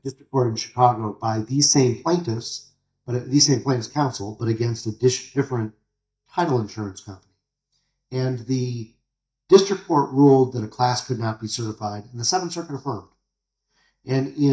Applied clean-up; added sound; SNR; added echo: neural mask model DeepFilterNet 3.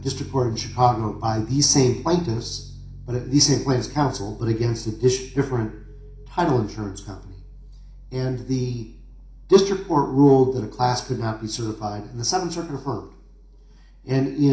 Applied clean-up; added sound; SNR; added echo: none; Piano; 17 dB; reverberation time 0.5 s.